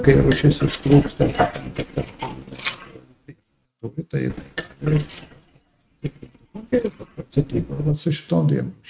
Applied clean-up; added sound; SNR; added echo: neural mask model RNNoise.